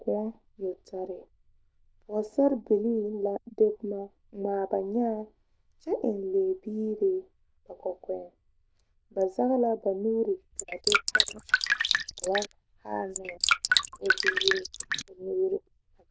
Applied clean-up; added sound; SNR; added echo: neural diffusion model UNIVERSE++.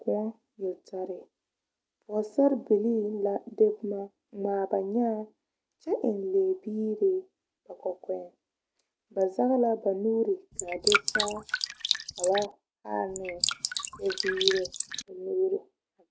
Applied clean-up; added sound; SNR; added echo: neural mask model RNNoise.